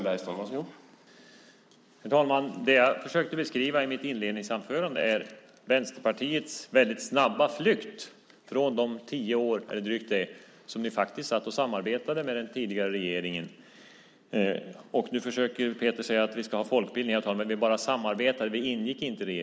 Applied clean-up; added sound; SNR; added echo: none; none; none; none.